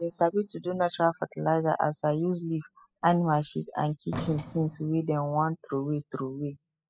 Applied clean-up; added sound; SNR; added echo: classical method spectral subtraction.